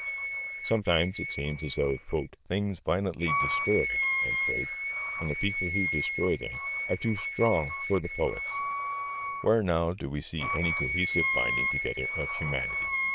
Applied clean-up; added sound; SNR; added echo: neural diffusion model UNIVERSE++.